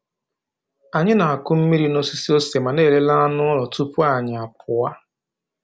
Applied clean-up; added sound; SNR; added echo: none; none; none; none.